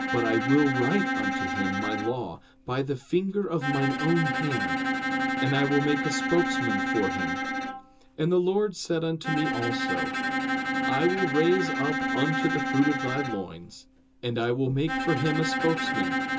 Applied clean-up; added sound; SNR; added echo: none; Bowed string instrument; 1 dB; reverberation time 0.2 s.